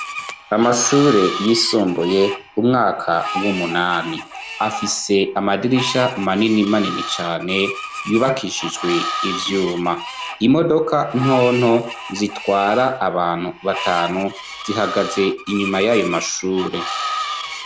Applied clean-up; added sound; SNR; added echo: none; Screech; 9 dB; none.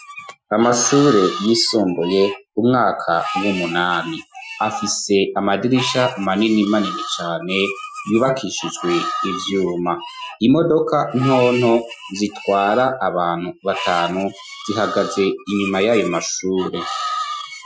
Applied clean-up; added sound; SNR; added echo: classical method Wiener filter.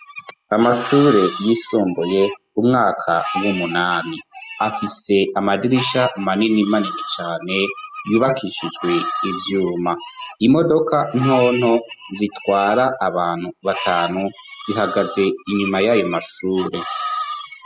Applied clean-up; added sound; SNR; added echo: classical method spectral subtraction.